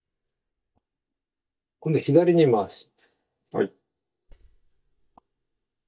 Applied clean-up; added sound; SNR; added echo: neural mask model DeepFilterNet 3.